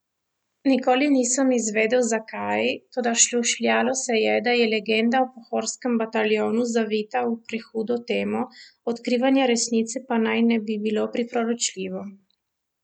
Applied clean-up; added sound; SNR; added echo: none; none; none; none.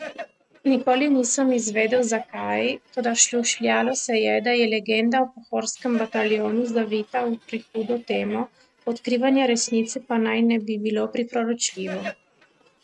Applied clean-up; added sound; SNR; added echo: neural mask model RNNoise.